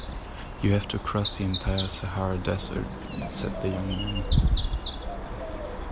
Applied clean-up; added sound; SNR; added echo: none; Bird vocalization, bird call, bird song; -2 dB; none.